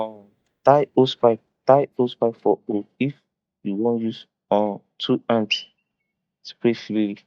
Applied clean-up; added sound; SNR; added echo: neural mask model DeepFilterNet 3.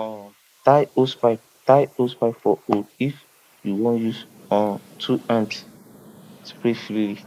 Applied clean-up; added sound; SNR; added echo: neural mask model Resemble Enhance denoiser.